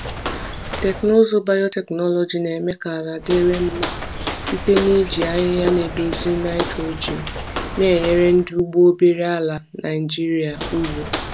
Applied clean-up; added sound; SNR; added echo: none; Walk, footsteps; 9 dB; none.